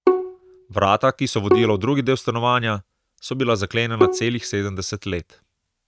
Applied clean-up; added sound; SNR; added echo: neural mask model RNNoise.